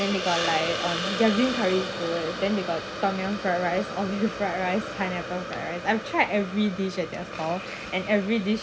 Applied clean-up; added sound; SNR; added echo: none; Hiss; 6 dB; none.